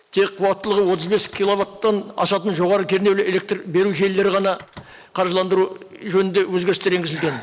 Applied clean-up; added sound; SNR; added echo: neural mask model Resemble Enhance denoiser.